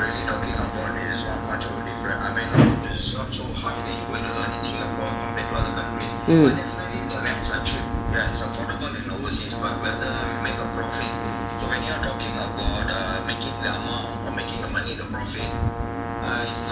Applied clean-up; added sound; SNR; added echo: none; Brass instrument; 8 dB; none.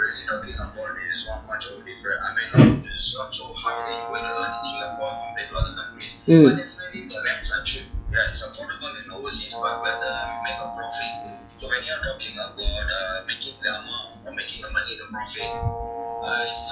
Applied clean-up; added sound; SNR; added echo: classical method log-MMSE.